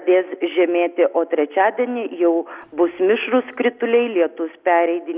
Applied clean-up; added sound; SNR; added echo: none; none; none; none.